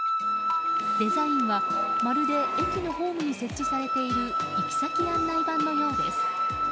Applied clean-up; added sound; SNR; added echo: none; Wind instrument, woodwind instrument; -3 dB; none.